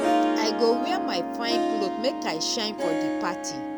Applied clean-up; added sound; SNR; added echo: none; Harp; -2 dB; none.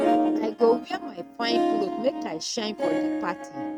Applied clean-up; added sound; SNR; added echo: neural mask model RNNoise.